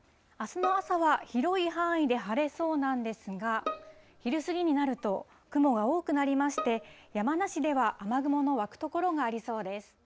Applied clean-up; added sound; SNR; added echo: none; Bowed string instrument; 13 dB; none.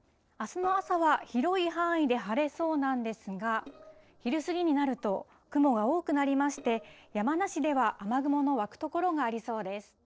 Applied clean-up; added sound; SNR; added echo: neural separator model SepFormer DNS4.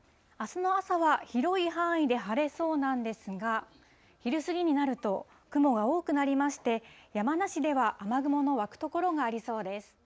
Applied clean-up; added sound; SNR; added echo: none; none; none; none.